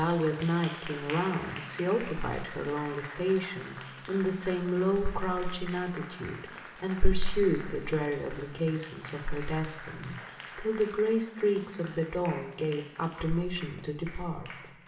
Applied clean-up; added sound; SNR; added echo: none; Applause; 16 dB; reverberation time 1.1 s.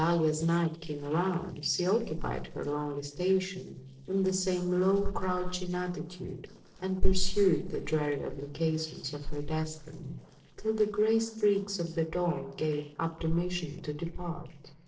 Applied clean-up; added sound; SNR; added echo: neural separator model SepFormer DNS4.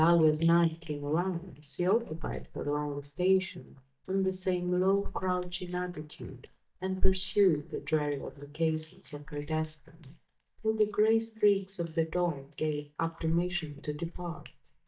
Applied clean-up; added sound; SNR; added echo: neural mask model DeepFilterNet 3.